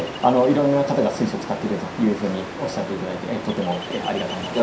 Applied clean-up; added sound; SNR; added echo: none; Ocean; 10 dB; reverberation time 0.5 s.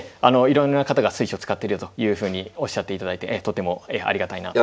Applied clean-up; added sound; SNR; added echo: none; none; none; none.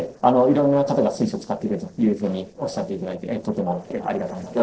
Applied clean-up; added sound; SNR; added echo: neural separator model SepFormer DNS4.